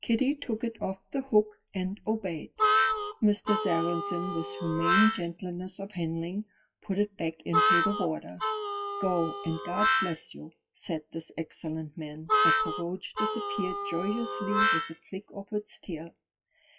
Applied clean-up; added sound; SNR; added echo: classical method WPE with log-MMSE.